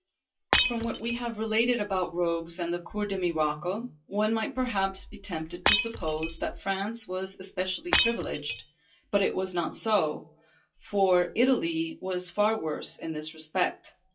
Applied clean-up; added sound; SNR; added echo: classical method WPE with log-MMSE.